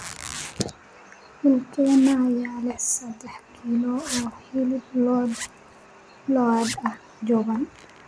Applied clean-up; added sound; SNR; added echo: none; Zipper (clothing); 16 dB; none.